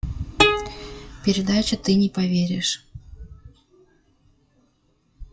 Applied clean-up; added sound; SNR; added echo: classical method WPE with log-MMSE.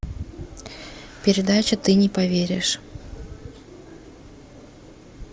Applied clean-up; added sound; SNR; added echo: none; none; none; none.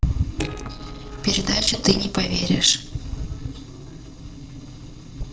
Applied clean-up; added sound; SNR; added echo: neural separator model SepFormer DNS4.